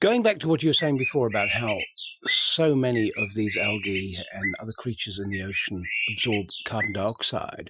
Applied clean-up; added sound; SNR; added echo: classical method Wiener filter.